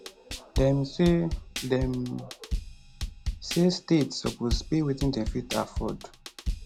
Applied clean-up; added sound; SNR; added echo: none; Drum kit; 6 dB; none.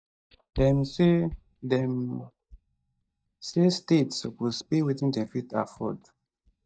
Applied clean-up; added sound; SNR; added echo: neural mask model DeepFilterNet 3.